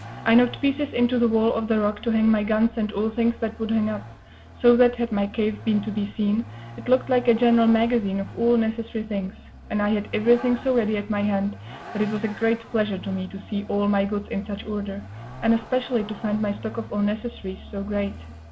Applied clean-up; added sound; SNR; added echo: none; Vehicle; 17 dB; none.